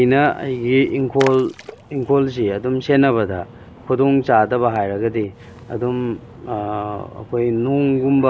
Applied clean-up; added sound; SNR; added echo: none; Splash, splatter; 19 dB; none.